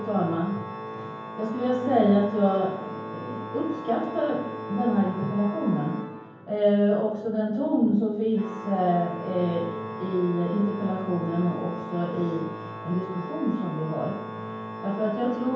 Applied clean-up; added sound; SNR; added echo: none; Organ; 11 dB; reverberation time 0.9 s.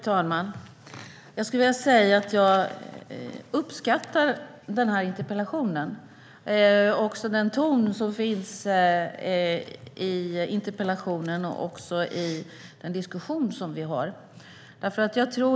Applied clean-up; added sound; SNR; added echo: none; none; none; none.